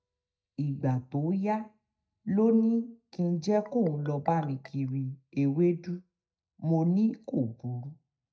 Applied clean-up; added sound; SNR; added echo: neural mask model DeepFilterNet 3.